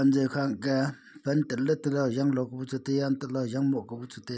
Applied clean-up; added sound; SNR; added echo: none; none; none; none.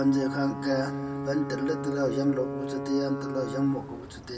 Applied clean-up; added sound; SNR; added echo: none; Alarm / Ocean / Boat, Water vehicle; 4 dB; reverberation time 2.9 s.